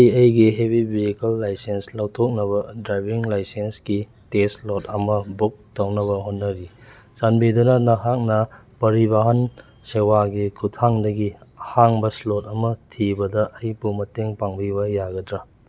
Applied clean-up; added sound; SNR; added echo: none; none; none; none.